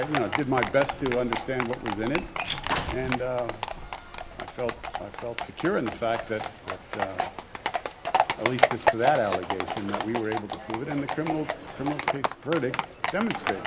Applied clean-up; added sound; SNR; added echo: none; Squeak / Slam / Wood + Livestock, farm animals, working animals; 0 dB; none.